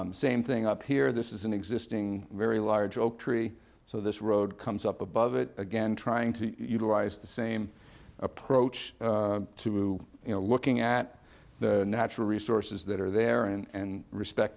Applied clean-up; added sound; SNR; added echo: none; none; none; none.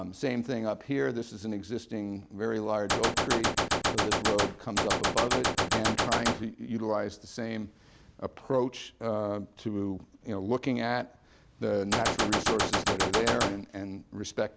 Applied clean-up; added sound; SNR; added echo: none; Gunshot, gunfire; -4 dB; none.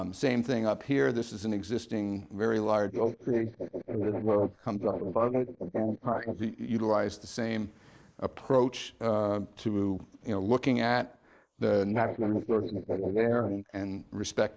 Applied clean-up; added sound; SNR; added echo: neural mask model Resemble Enhance denoiser.